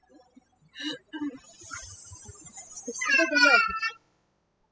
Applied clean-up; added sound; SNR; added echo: classical method spectral subtraction.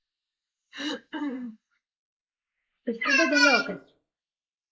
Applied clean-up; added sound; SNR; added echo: neural mask model Resemble Enhance denoiser.